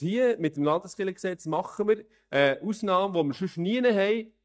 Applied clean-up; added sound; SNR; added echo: neural mask model DeepFilterNet 3.